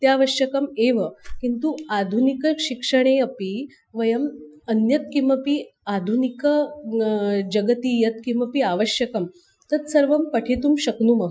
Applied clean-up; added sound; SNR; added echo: classical method Wiener filter.